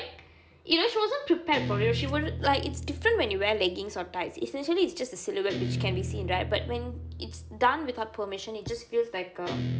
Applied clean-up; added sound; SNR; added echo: none; Guitar; 7 dB; none.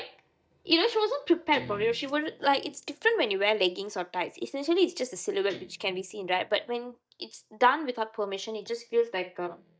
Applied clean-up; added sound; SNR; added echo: neural mask model DeepFilterNet 3.